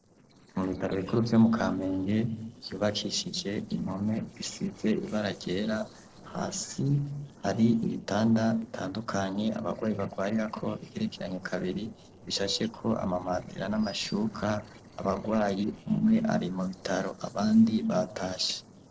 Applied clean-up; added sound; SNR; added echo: neural separator model SepFormer DNS4.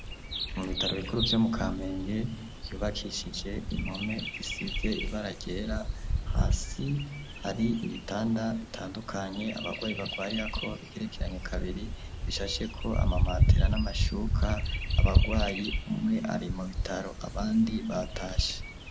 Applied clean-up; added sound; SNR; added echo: none; Bird vocalization, bird call, bird song; -2 dB; none.